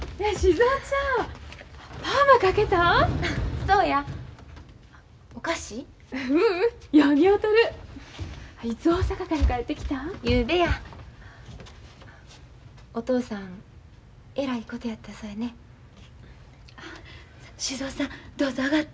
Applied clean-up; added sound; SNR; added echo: none; none; none; none.